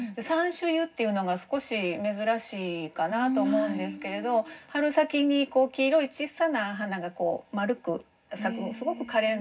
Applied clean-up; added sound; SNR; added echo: none; none; none; reverberation time 0.4 s.